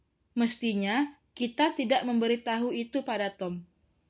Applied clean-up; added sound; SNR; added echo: none; none; none; none.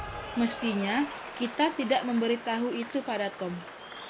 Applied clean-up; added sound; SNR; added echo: none; Applause / Cheering; 11 dB; none.